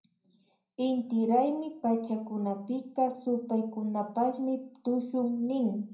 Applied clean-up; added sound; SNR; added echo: none; none; none; reverberation time 0.6 s.